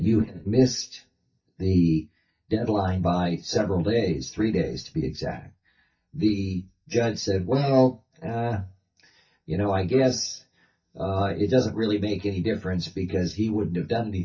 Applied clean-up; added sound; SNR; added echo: neural mask model DeepFilterNet 3.